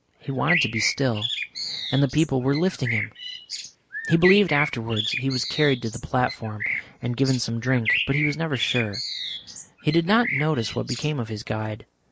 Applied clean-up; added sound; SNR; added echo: neural mask model Resemble Enhance denoiser.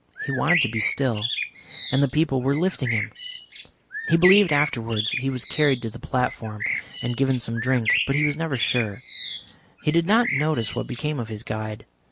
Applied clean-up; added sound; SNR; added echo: none; Bird; 5 dB; none.